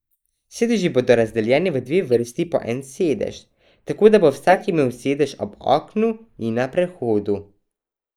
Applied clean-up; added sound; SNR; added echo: neural mask model Resemble Enhance denoiser.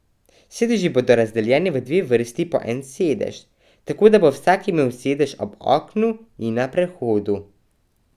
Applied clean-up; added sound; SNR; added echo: none; none; none; none.